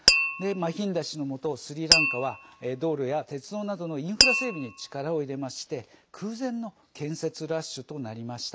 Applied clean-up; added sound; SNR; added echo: none; Tap; -4 dB; none.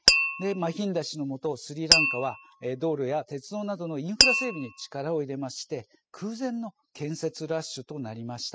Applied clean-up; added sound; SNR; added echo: classical method spectral subtraction.